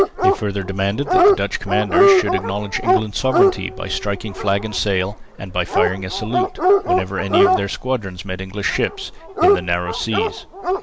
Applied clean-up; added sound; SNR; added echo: none; Dog; -3 dB; none.